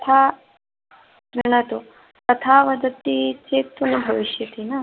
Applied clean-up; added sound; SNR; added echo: none; none; none; none.